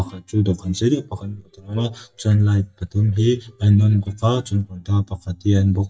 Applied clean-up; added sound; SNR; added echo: neural mask model DeepFilterNet 3.